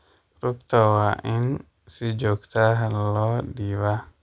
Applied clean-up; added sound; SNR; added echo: none; none; none; none.